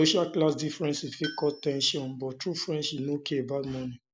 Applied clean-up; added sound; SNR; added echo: none; Tools; 13 dB; none.